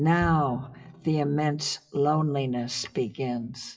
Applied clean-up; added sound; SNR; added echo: classical method WPE with log-MMSE.